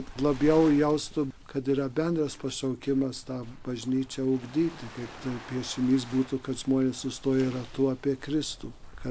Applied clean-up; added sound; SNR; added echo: none; Waves, surf; 16 dB; none.